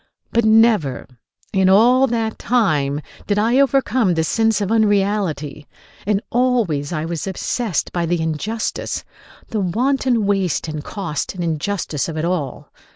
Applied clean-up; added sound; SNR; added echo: none; none; none; none.